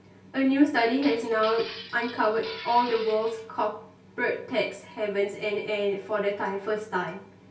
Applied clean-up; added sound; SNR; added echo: none; Glass; 14 dB; reverberation time 0.2 s.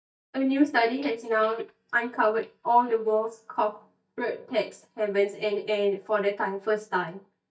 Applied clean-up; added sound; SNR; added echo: neural mask model DeepFilterNet 3.